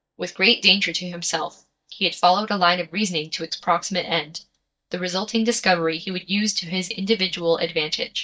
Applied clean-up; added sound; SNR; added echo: neural mask model DeepFilterNet 3.